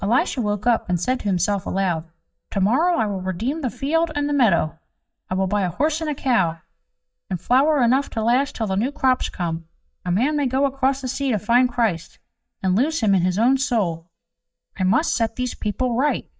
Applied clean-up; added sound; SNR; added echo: neural mask model DeepFilterNet 3.